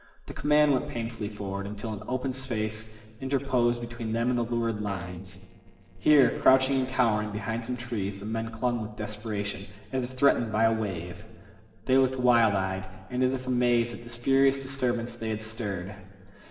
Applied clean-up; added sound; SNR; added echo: neural separator model SepFormer DNS4.